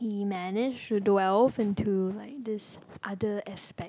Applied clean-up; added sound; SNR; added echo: none; none; none; none.